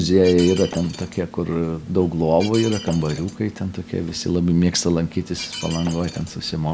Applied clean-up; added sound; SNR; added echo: none; Shatter; 15 dB; none.